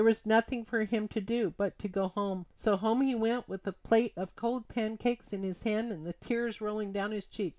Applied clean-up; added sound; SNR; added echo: none; none; none; none.